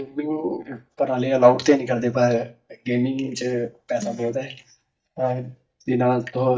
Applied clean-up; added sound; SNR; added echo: neural mask model DeepFilterNet 3.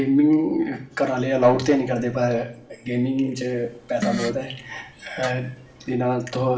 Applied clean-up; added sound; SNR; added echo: none; Fart; 11 dB; reverberation time 0.7 s.